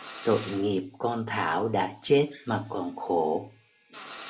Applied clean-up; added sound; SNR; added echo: none; Drill; 15 dB; none.